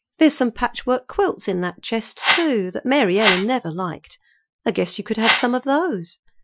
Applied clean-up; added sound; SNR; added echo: classical method Wiener filter.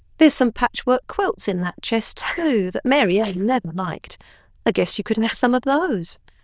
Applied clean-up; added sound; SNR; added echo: neural diffusion model UNIVERSE++.